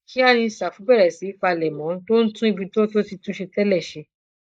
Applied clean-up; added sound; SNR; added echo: neural mask model Resemble Enhance denoiser.